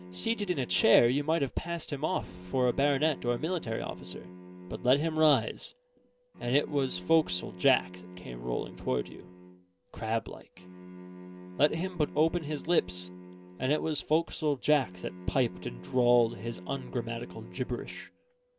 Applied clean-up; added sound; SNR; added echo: none; Bowed string instrument; 16 dB; none.